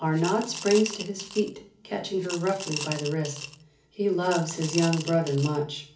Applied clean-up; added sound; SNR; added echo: none; Coin (dropping) / Glass; 11 dB; reverberation time 0.4 s.